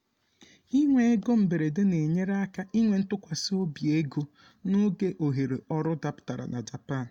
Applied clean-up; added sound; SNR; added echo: none; none; none; none.